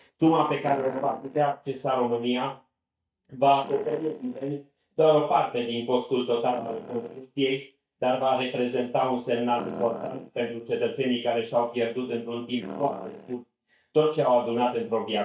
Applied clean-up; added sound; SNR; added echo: neural mask model DeepFilterNet 3.